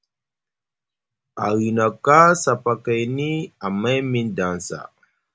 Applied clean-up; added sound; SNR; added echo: none; none; none; none.